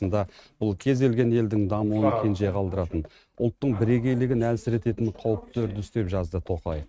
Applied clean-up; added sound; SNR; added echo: neural mask model RNNoise.